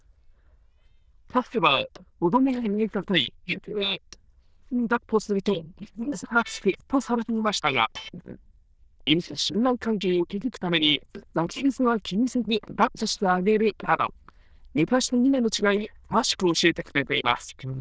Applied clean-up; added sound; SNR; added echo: neural diffusion model UNIVERSE++.